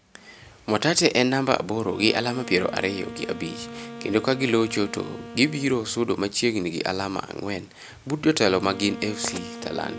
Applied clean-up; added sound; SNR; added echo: none; Wind instrument, woodwind instrument; 15 dB; none.